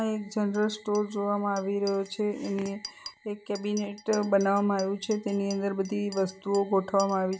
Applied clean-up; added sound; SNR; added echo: none; Chink, clink; 19 dB; none.